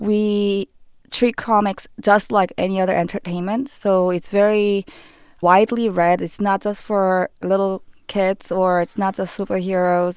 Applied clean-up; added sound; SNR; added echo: none; none; none; none.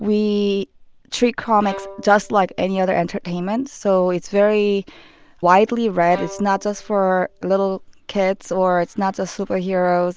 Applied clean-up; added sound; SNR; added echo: none; Bowed string instrument; 19 dB; none.